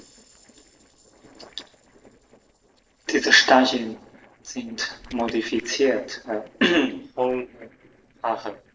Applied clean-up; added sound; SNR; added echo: neural separator model SepFormer DNS4.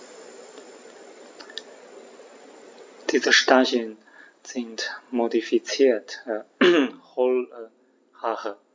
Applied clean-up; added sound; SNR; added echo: none; none; none; none.